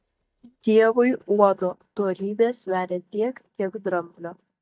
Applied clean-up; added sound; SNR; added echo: neural mask model DeepFilterNet 3.